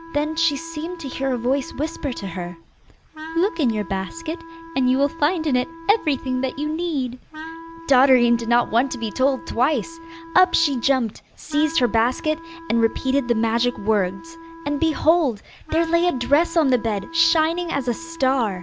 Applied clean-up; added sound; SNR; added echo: none; Wind instrument, woodwind instrument; 16 dB; none.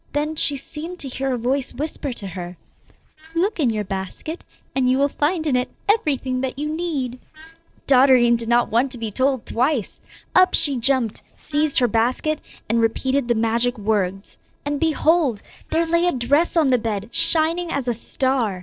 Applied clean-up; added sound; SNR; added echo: neural separator model SepFormer DNS4.